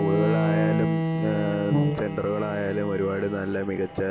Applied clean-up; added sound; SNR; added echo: none; Bowed string instrument + Brass instrument; 0 dB; none.